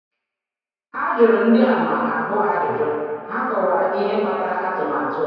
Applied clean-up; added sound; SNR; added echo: none; none; none; reverberation time 2.2 s.